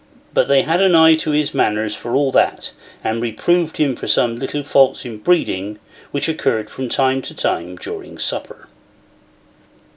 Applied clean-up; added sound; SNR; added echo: none; none; none; none.